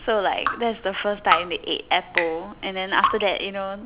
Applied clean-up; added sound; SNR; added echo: none; Drip; 5 dB; none.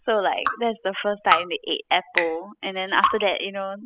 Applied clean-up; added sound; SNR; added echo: classical method spectral subtraction.